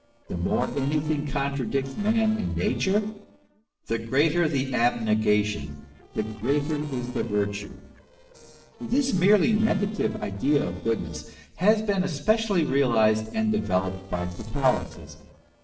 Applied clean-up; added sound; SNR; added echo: neural separator model SepFormer DNS4.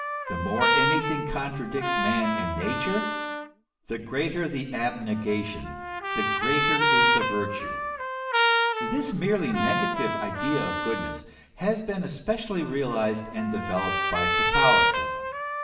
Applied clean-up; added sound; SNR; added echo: none; Trumpet; -2 dB; reverberation time 0.8 s.